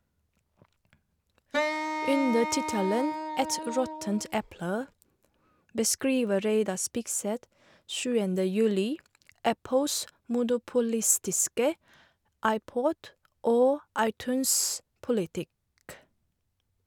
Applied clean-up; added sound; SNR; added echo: none; Wind instrument, woodwind instrument; 4 dB; none.